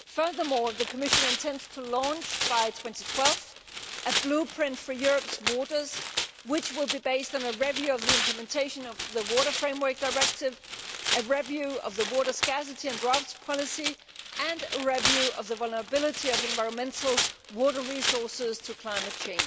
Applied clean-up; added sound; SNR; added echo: none; Tearing; 2 dB; none.